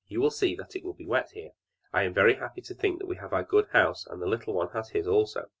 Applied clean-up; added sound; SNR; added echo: none; none; none; none.